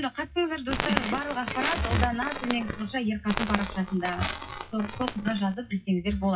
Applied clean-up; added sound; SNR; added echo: classical method WPE with log-MMSE.